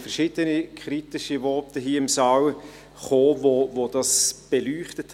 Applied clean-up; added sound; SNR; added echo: none; none; none; none.